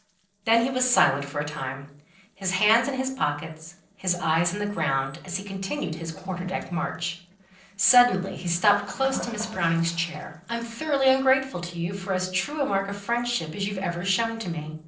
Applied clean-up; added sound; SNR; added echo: neural separator model SepFormer DNS4.